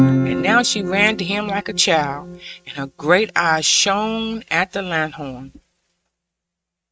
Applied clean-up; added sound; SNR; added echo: neural mask model RNNoise.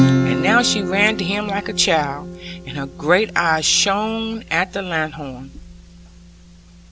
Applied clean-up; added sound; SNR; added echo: none; Acoustic guitar / Strum; 4 dB; none.